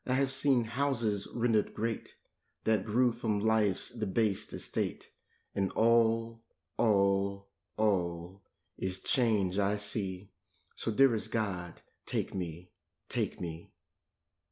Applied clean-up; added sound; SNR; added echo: none; none; none; none.